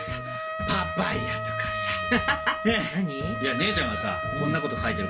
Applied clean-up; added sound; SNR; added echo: none; Trumpet; 4 dB; reverberation time 0.2 s.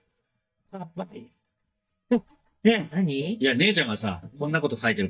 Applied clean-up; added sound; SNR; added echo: neural mask model DeepFilterNet 3.